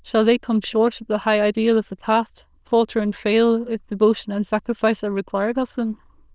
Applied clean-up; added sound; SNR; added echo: neural diffusion model UNIVERSE++.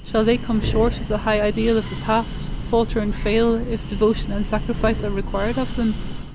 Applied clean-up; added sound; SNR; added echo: none; Breathing; 4 dB; none.